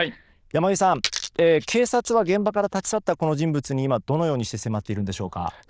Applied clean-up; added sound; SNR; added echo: neural diffusion model UNIVERSE++.